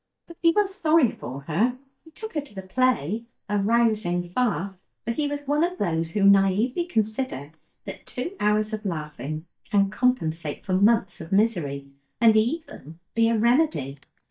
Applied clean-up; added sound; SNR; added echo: neural mask model DeepFilterNet 3.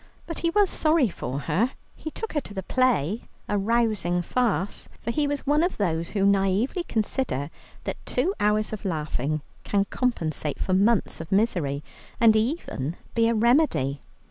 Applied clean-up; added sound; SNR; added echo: none; none; none; none.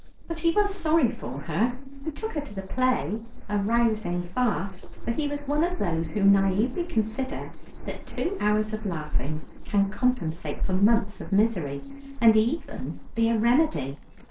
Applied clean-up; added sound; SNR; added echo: neural separator model SepFormer DNS4.